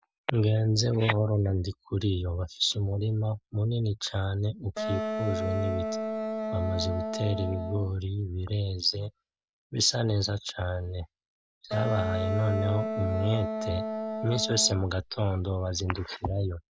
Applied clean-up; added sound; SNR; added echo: none; Wind instrument, woodwind instrument; 4 dB; none.